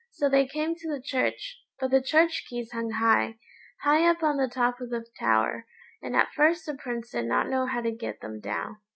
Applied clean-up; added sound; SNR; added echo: none; none; none; none.